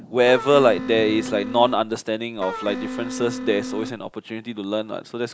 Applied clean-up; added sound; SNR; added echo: none; Wind instrument, woodwind instrument; 9 dB; none.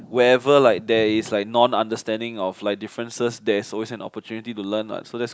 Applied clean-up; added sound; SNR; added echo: none; none; none; none.